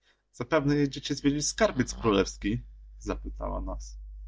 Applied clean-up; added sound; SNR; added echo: neural mask model DeepFilterNet 3.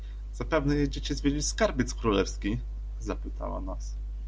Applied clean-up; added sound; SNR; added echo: none; none; none; none.